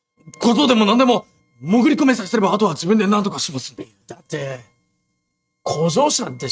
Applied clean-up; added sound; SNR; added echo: neural mask model RNNoise.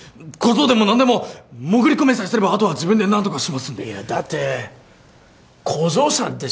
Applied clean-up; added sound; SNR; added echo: none; none; none; none.